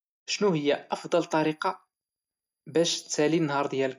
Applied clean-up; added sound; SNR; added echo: neural mask model DeepFilterNet 3.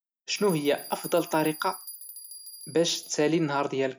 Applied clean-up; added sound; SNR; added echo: none; Bell; 16 dB; none.